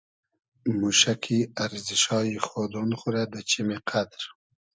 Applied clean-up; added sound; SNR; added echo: none; none; none; none.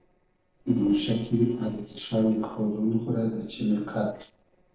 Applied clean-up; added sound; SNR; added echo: neural separator model SepFormer DNS4.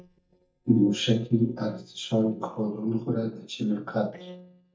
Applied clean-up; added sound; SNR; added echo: neural mask model DeepFilterNet 3.